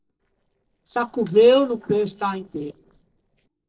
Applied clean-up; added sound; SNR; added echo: neural separator model SepFormer DNS4.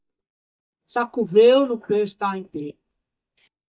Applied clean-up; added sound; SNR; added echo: neural mask model DeepFilterNet 3.